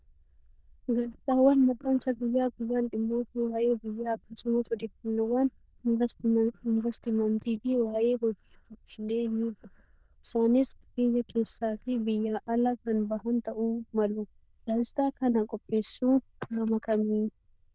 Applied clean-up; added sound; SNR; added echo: neural diffusion model UNIVERSE++.